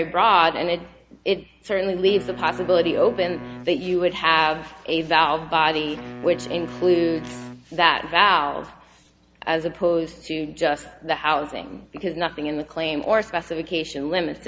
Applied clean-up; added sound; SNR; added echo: none; Wind instrument, woodwind instrument; 16 dB; none.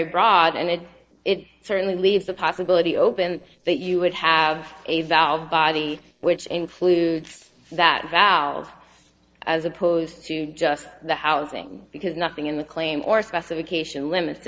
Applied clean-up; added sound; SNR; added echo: neural separator model SepFormer DNS4.